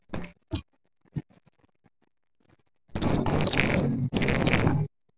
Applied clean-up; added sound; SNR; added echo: neural separator model SepFormer DNS4.